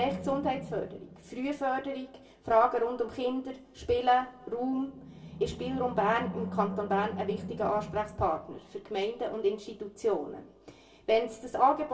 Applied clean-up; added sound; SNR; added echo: none; Animal; 13 dB; reverberation time 0.2 s.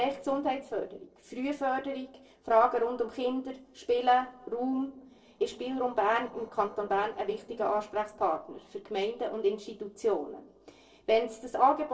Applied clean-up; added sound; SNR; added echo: neural separator model SepFormer DNS4.